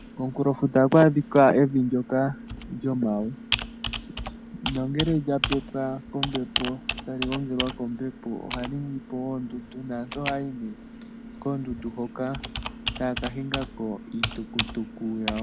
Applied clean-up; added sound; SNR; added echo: none; Computer keyboard; 8 dB; none.